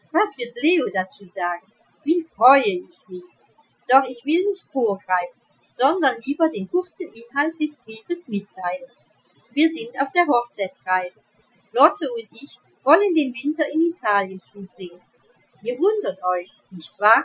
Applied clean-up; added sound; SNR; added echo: classical method Wiener filter.